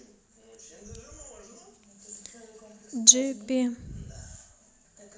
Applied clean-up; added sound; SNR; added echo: none; none; none; none.